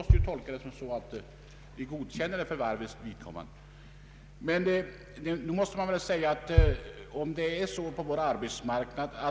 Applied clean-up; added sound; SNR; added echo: none; Bass drum; -2 dB; none.